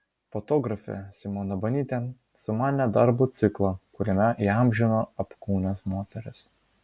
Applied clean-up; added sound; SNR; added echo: none; none; none; none.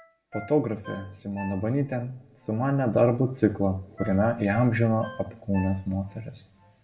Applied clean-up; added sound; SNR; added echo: none; Ringtone; 20 dB; reverberation time 0.5 s.